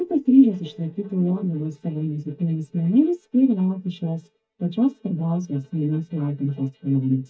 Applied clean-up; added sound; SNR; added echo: neural mask model DeepFilterNet 3.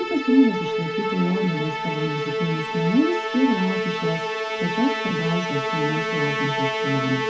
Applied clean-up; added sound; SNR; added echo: none; Musical instrument; 1 dB; reverberation time 0.3 s.